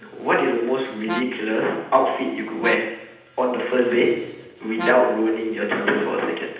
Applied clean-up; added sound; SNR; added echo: none; Brass instrument; 14 dB; reverberation time 0.9 s.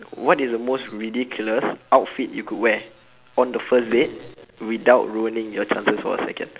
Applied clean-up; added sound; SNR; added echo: none; none; none; none.